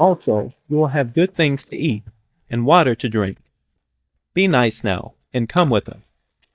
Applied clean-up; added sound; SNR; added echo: neural mask model DeepFilterNet 3.